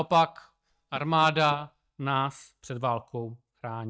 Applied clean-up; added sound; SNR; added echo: neural mask model DeepFilterNet 3.